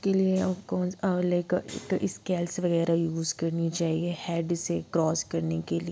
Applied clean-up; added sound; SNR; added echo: none; none; none; none.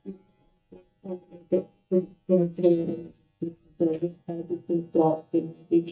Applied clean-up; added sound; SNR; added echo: neural mask model DeepFilterNet 3.